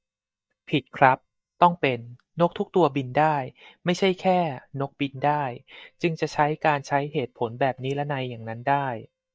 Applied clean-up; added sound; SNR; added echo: neural mask model DeepFilterNet 3.